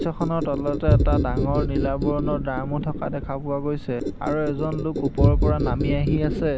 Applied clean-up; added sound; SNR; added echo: none; Boom + Squeak; -2 dB; none.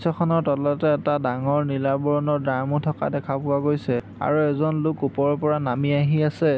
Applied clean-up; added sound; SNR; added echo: none; none; none; none.